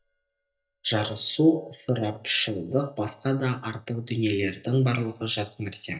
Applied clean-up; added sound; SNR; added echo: neural mask model DeepFilterNet 3.